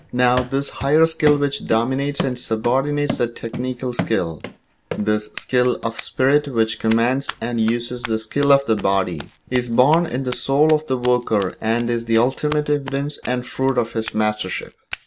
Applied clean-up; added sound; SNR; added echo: none; Run; 14 dB; none.